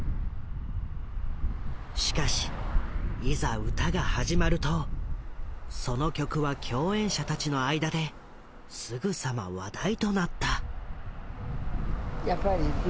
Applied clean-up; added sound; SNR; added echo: none; Traffic noise, roadway noise / Bus; -1 dB; none.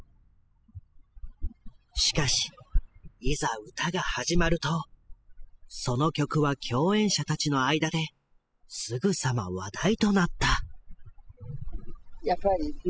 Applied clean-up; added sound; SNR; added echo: classical method spectral subtraction.